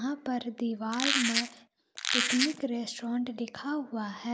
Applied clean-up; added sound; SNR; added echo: none; Squeak; -3 dB; none.